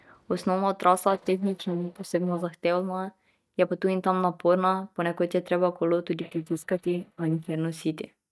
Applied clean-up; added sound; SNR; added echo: neural mask model DeepFilterNet 3.